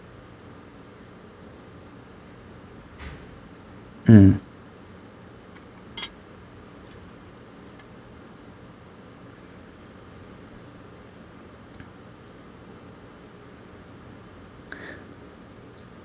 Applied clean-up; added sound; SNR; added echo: none; Dishes, pots, and pans / Glass; 19 dB; none.